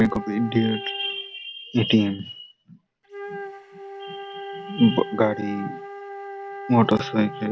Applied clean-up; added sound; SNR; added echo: none; Wind instrument, woodwind instrument; 12 dB; none.